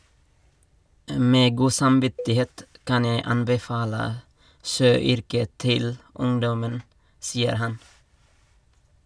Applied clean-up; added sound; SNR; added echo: none; Cowbell; 19 dB; none.